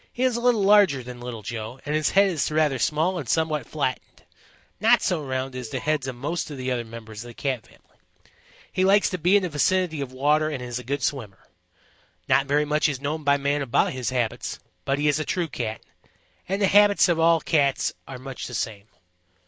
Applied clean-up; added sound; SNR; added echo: none; Alarm; 19 dB; none.